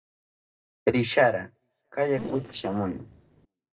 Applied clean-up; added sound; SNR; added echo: neural separator model SepFormer DNS4.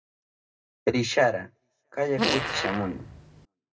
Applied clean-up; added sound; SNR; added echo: none; Fart; 1 dB; reverberation time 0.2 s.